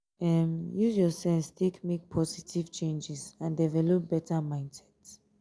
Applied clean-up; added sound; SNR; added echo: none; none; none; none.